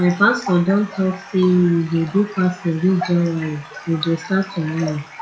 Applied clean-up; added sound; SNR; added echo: classical method WPE with log-MMSE.